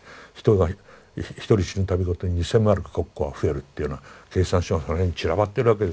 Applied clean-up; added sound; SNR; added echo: none; none; none; none.